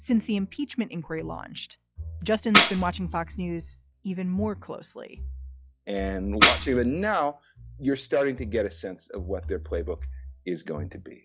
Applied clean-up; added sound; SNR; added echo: classical method log-MMSE.